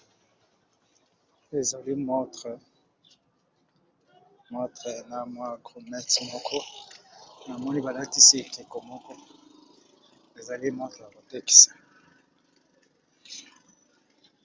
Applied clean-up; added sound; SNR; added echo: none; none; none; none.